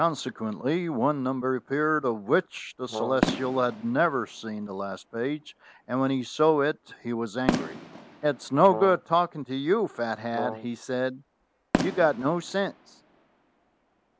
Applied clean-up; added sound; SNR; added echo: none; Fireworks + Brass instrument; 10 dB; none.